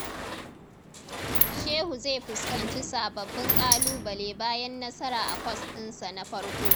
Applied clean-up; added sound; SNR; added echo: none; Sliding door; -3 dB; none.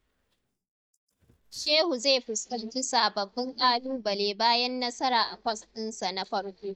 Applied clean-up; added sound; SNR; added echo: neural mask model DeepFilterNet 3.